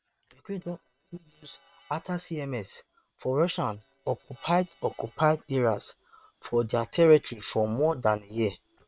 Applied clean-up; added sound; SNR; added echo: neural separator model SepFormer WHAM!.